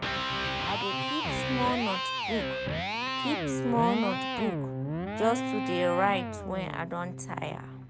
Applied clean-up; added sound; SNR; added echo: none; Electric guitar; 0 dB; none.